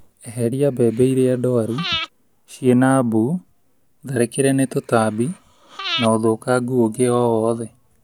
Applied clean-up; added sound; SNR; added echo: none; Breathing; 11 dB; none.